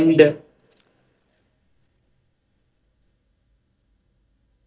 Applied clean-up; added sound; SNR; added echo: neural mask model DeepFilterNet 3.